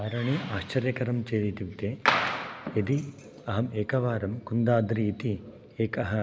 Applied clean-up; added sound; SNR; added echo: none; none; none; none.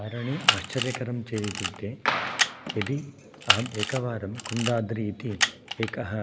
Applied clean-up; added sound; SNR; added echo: none; Camera; 0 dB; none.